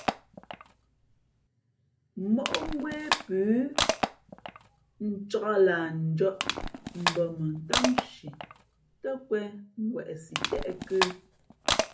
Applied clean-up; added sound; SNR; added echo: none; Crushing; 3 dB; reverberation time 0.3 s.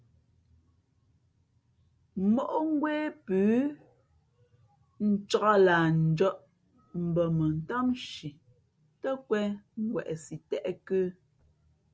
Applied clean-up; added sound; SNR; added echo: none; none; none; none.